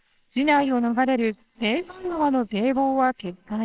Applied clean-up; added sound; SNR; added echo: neural separator model SepFormer WHAMR!.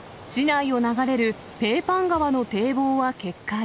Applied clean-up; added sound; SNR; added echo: none; none; none; none.